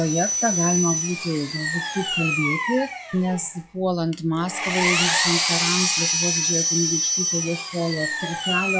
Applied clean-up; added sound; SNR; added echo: classical method log-MMSE.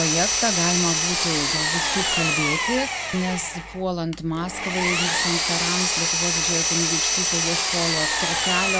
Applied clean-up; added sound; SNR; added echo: none; Power tool; -4 dB; none.